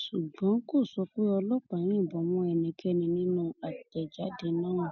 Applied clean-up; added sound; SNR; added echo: none; none; none; none.